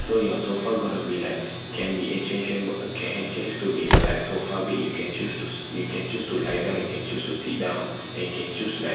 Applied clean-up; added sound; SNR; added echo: none; Slam; 5 dB; reverberation time 1.0 s.